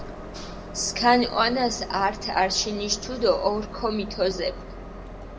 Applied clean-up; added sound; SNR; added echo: none; Train; 12 dB; reverberation time 1.0 s.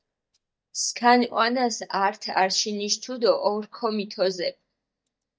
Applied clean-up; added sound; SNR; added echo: neural mask model DeepFilterNet 3.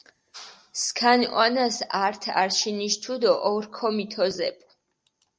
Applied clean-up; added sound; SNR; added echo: none; none; none; none.